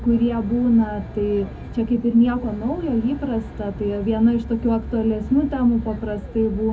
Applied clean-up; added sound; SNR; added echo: none; Aircraft; 12 dB; reverberation time 0.4 s.